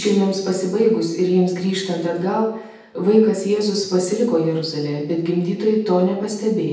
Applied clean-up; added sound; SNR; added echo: none; none; none; reverberation time 0.8 s.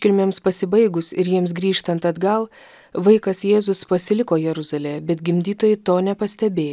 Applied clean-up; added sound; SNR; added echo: none; none; none; none.